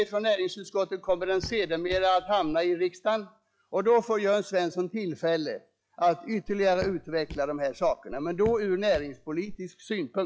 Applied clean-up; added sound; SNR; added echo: classical method log-MMSE.